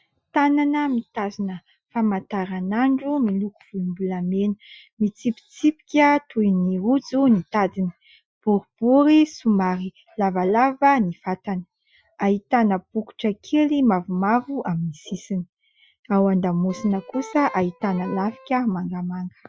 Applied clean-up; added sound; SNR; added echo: classical method Wiener filter.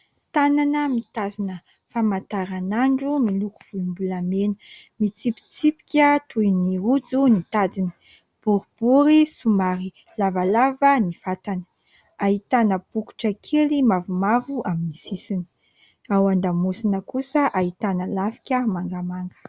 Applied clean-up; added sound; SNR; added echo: none; none; none; none.